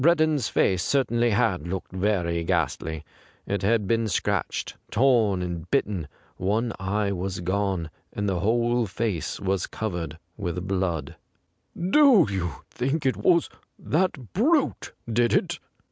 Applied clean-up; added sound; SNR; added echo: none; none; none; none.